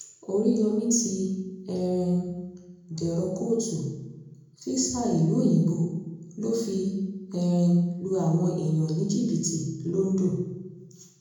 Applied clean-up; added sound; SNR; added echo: none; none; none; reverberation time 0.9 s.